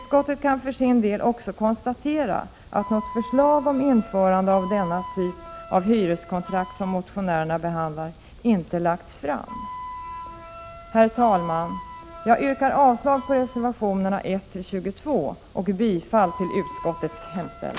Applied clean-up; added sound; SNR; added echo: none; Wind instrument, woodwind instrument; 16 dB; none.